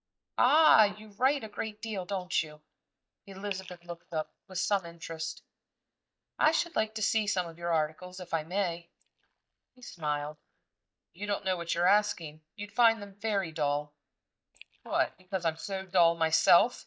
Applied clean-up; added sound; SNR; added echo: neural mask model DeepFilterNet 3.